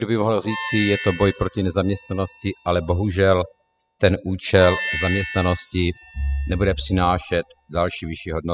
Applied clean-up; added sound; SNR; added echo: classical method spectral subtraction.